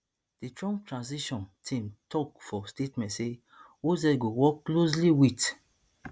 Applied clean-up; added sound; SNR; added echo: none; none; none; none.